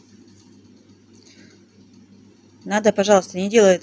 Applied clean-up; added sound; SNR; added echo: none; none; none; none.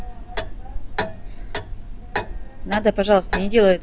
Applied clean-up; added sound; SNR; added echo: none; Clock; 4 dB; none.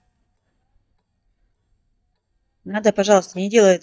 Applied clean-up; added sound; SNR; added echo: neural mask model DeepFilterNet 3.